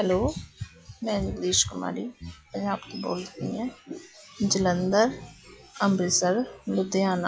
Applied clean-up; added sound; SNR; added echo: classical method log-MMSE.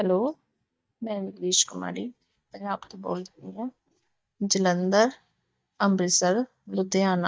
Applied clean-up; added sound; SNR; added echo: neural mask model DeepFilterNet 3.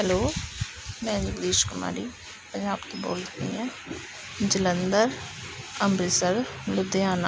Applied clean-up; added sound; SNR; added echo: none; none; none; none.